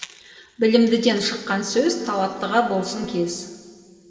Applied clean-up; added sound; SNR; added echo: none; Bowed string instrument; 15 dB; reverberation time 1.9 s.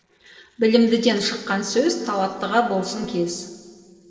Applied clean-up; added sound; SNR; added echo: neural separator model SepFormer DNS4.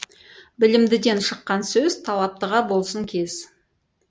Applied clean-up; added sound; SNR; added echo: none; none; none; none.